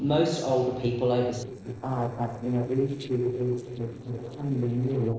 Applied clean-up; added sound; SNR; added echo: neural separator model SepFormer DNS4.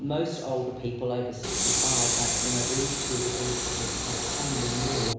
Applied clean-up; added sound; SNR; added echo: none; Train; -4 dB; reverberation time 1.0 s.